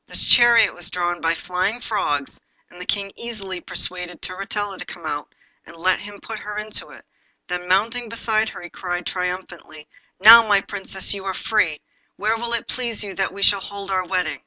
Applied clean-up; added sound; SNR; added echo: none; none; none; none.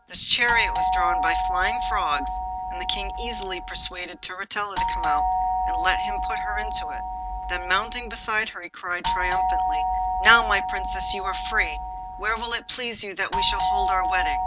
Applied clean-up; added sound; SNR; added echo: none; Doorbell; -1 dB; none.